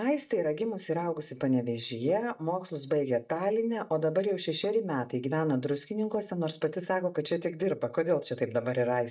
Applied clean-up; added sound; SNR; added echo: neural mask model DeepFilterNet 3.